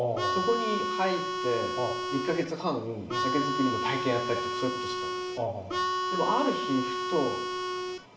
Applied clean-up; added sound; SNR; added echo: none; Harmonica; 0 dB; reverberation time 0.6 s.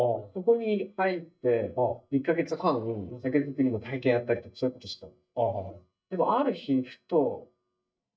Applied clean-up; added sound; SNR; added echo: neural mask model DeepFilterNet 3.